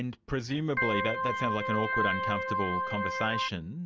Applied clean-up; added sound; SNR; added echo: none; Organ; -2 dB; none.